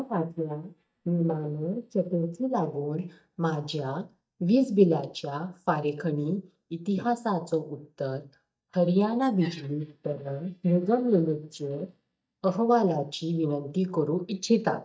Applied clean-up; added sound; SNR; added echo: neural mask model DeepFilterNet 3.